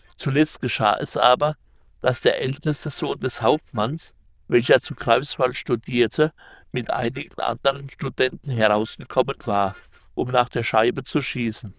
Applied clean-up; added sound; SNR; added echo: neural diffusion model UNIVERSE++.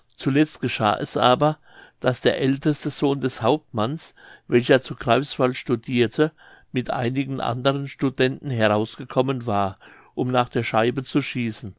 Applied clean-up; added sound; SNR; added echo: none; none; none; none.